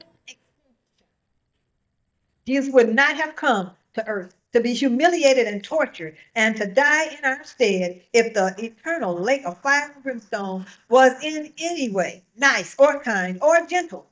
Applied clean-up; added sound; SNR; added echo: neural mask model DeepFilterNet 3.